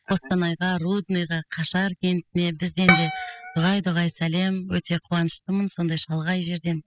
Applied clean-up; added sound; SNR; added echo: classical method spectral subtraction.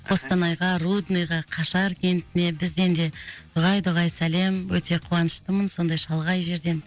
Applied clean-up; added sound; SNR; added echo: none; none; none; none.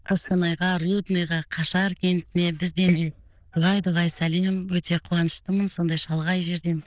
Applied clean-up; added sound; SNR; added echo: neural diffusion model UNIVERSE++.